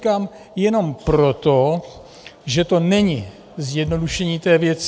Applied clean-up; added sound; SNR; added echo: none; none; none; none.